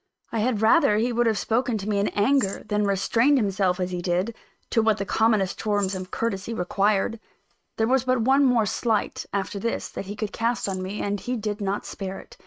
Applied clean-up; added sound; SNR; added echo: neural mask model RNNoise.